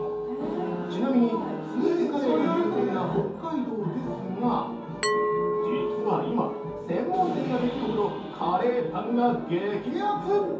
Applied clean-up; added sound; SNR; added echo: none; Glass; 8 dB; reverberation time 0.6 s.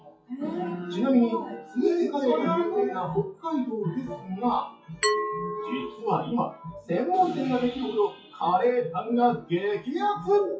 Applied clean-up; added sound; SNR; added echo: classical method WPE with log-MMSE.